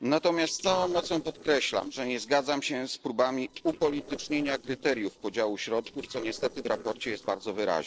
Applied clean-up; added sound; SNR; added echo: neural separator model SepFormer DNS4.